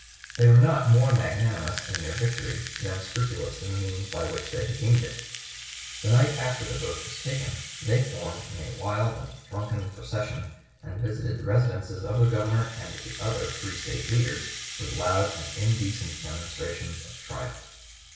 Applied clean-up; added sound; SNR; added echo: none; Rattle (instrument); 13 dB; reverberation time 0.6 s.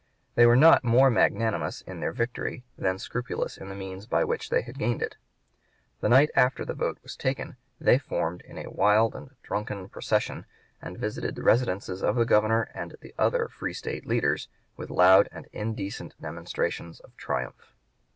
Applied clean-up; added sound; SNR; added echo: none; none; none; none.